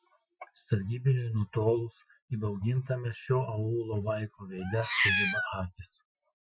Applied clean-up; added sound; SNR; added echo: classical method Wiener filter.